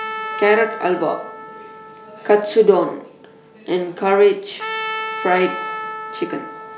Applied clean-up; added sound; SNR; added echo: none; Trumpet; 10 dB; none.